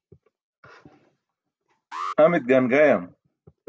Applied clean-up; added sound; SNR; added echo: none; Alarm; 15 dB; none.